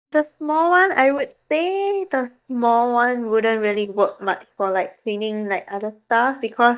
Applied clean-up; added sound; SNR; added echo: neural mask model DeepFilterNet 3.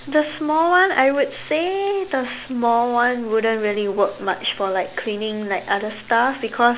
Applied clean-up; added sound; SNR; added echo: none; none; none; none.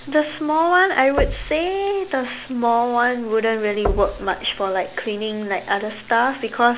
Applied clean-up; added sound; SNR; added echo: none; Knock; 11 dB; none.